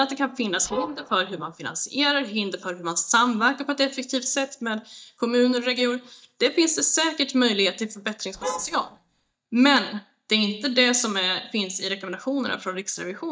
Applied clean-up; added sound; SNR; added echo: neural mask model DeepFilterNet 3.